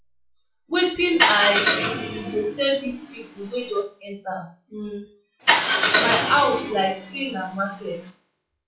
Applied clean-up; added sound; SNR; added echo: classical method WPE with log-MMSE.